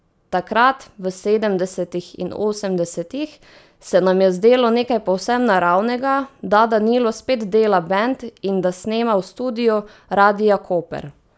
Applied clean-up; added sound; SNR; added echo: none; none; none; none.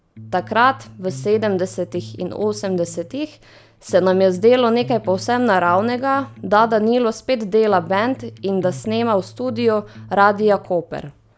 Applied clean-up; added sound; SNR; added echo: none; Electric guitar; 18 dB; none.